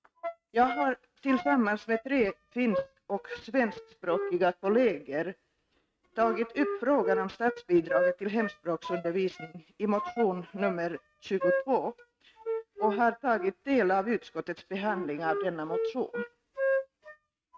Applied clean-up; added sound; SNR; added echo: neural mask model RNNoise.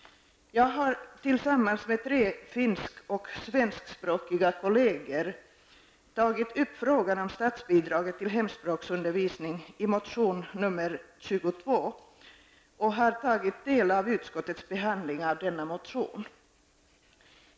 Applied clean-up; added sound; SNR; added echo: none; none; none; none.